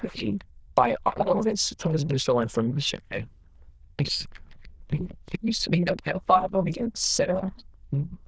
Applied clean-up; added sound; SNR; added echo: neural diffusion model UNIVERSE++.